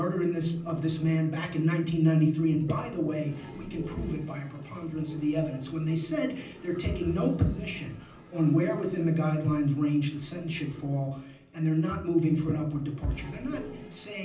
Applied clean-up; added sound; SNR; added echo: none; Toilet flush; 16 dB; reverberation time 0.6 s.